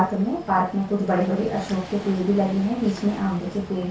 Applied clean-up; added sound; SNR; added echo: none; Waves, surf; 18 dB; reverberation time 0.2 s.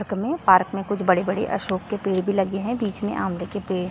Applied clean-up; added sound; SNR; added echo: none; none; none; none.